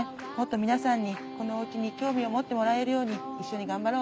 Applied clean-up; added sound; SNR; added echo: none; none; none; none.